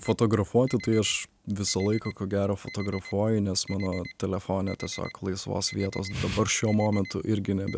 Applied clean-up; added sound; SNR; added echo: none; Alarm; 19 dB; none.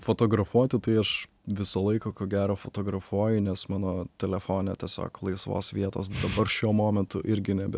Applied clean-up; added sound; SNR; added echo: none; none; none; none.